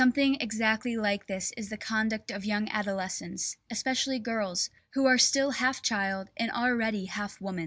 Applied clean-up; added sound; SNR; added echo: none; none; none; none.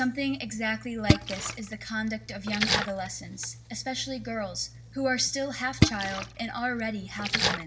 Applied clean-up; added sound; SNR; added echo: none; Splash, splatter; 0 dB; reverberation time 0.4 s.